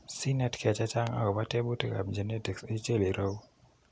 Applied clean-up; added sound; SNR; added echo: none; none; none; none.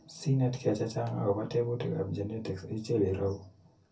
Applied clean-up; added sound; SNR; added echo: none; none; none; reverberation time 0.3 s.